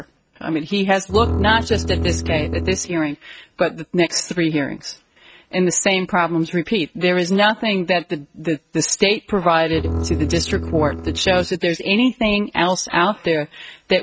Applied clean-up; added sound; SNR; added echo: neural mask model RNNoise.